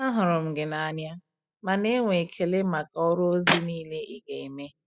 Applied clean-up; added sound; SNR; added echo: classical method spectral subtraction.